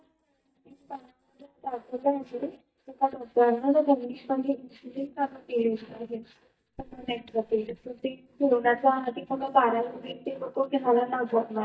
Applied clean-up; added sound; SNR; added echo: neural mask model DeepFilterNet 3.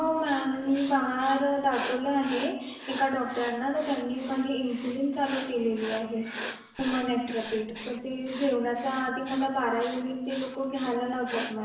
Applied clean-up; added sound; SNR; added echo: none; Writing; 11 dB; reverberation time 1.1 s.